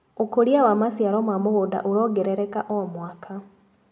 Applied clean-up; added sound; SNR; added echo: none; none; none; none.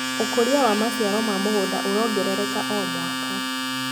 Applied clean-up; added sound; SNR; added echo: none; Domestic sounds, home sounds; 2 dB; none.